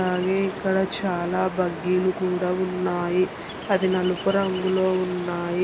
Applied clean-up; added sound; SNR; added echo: none; Ocean; 12 dB; none.